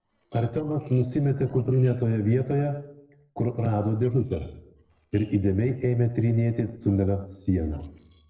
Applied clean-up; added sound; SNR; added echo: neural separator model SepFormer DNS4.